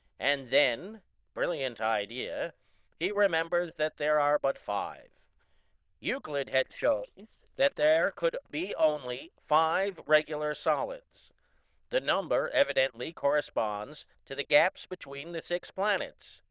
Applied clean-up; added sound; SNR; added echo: neural diffusion model UNIVERSE++.